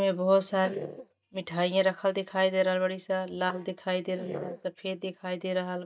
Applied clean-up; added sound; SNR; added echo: neural mask model DeepFilterNet 3.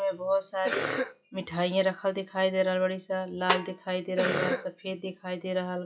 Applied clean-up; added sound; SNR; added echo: classical method log-MMSE.